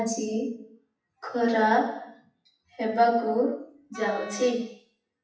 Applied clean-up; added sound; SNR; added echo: classical method WPE with log-MMSE.